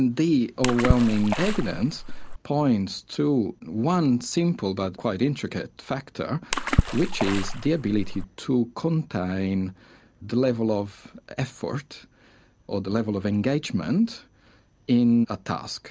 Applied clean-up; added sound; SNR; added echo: none; Water / Splash, splatter; 1 dB; none.